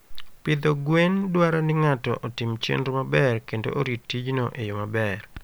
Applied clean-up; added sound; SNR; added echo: none; none; none; none.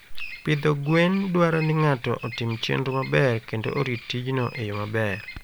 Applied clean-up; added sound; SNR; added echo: none; Bird vocalization, bird call, bird song; 18 dB; none.